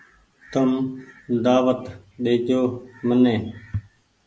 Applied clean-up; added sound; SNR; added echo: none; none; none; none.